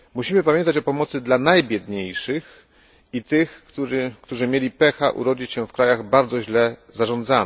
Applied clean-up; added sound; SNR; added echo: none; none; none; none.